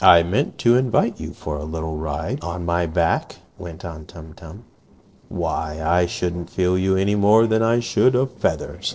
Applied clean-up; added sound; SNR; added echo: neural separator model SepFormer DNS4.